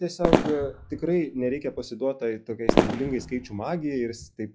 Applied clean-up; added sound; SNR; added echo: classical method log-MMSE.